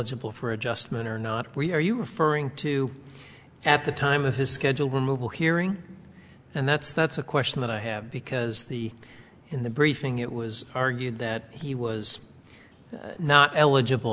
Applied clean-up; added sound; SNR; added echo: none; none; none; none.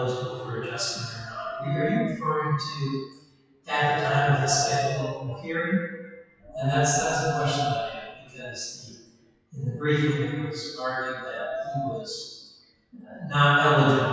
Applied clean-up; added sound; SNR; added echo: classical method WPE with log-MMSE.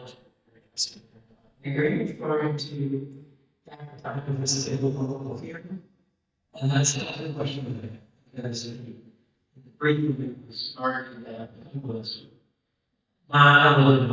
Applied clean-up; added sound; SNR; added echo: neural mask model DeepFilterNet 3.